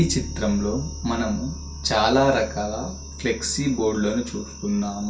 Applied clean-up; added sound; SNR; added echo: none; Bass guitar; 12 dB; reverberation time 0.2 s.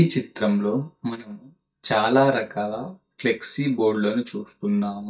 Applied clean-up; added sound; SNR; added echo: neural mask model DeepFilterNet 3.